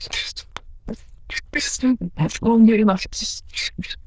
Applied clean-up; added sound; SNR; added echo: neural diffusion model UNIVERSE++.